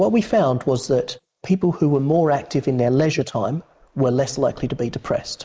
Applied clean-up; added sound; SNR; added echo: neural mask model Resemble Enhance denoiser.